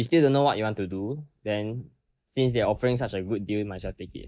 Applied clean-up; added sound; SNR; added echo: neural mask model DeepFilterNet 3.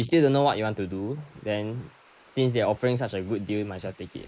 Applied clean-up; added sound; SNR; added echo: neural mask model Resemble Enhance denoiser.